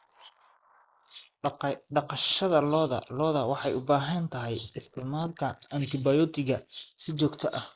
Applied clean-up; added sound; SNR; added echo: neural mask model Resemble Enhance denoiser.